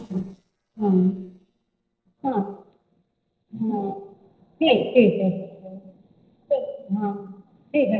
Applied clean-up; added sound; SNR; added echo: neural separator model SepFormer DNS4.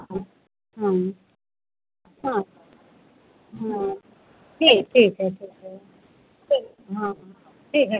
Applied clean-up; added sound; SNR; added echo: none; none; none; none.